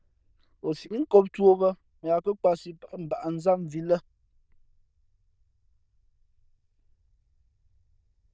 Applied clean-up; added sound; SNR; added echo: neural diffusion model UNIVERSE++.